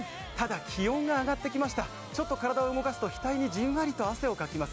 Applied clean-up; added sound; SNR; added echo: none; none; none; none.